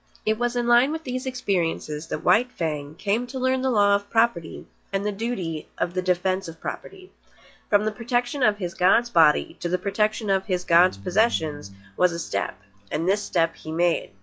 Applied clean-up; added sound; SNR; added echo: classical method log-MMSE.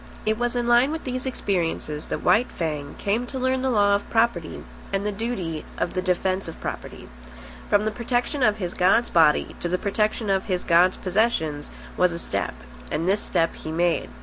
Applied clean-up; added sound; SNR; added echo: none; none; none; none.